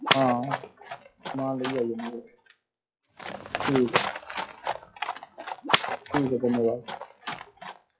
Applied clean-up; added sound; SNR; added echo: classical method WPE with log-MMSE.